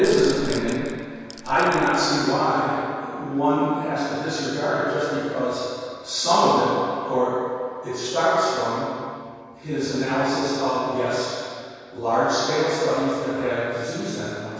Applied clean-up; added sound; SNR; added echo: none; Rattle / Rattle (instrument); 13 dB; reverberation time 2.2 s.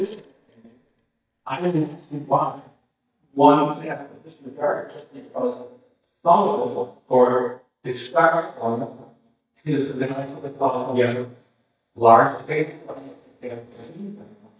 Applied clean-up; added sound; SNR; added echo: neural mask model DeepFilterNet 3.